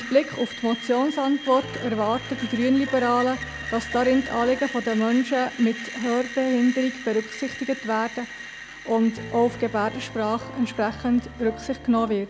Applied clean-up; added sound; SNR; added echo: none; Screech + Piano; 12 dB; none.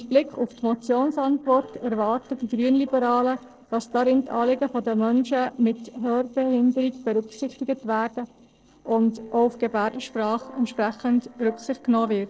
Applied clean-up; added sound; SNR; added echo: neural separator model SepFormer DNS4.